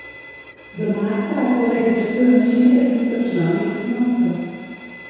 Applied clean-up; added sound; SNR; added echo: none; Bowed string instrument; 18 dB; reverberation time 2.0 s.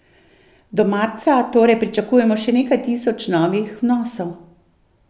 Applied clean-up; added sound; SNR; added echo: none; none; none; none.